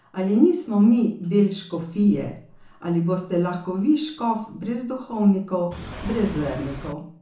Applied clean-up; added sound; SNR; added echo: none; Engine / Car; 12 dB; reverberation time 0.7 s.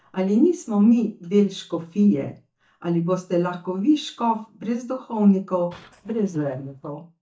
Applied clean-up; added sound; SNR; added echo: neural mask model DeepFilterNet 3.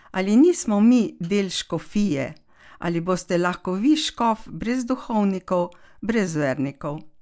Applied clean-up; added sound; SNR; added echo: none; none; none; none.